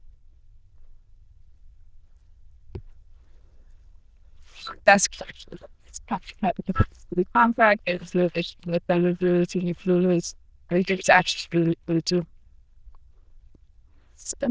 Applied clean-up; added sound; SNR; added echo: neural diffusion model UNIVERSE++.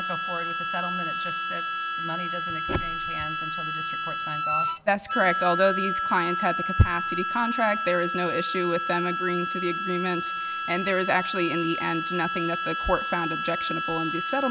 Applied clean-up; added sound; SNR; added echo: none; Harmonica; 1 dB; none.